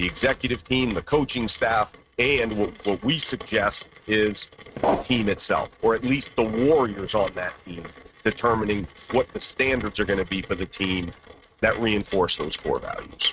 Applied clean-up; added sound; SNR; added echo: neural mask model RNNoise.